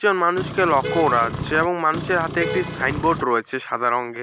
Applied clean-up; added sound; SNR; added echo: none; Vehicle horn, car horn, honking; 7 dB; none.